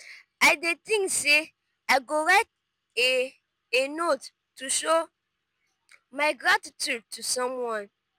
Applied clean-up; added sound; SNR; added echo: none; none; none; none.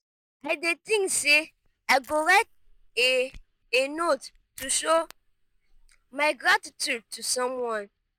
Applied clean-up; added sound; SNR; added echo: neural mask model DeepFilterNet 3.